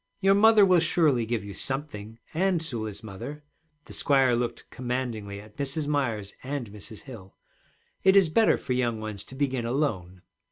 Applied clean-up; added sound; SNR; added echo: none; none; none; none.